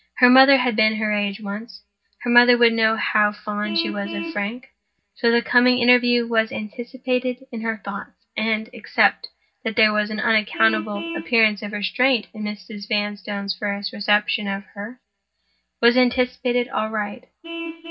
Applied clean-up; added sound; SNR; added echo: none; Vehicle horn, car horn, honking; 17 dB; reverberation time 0.4 s.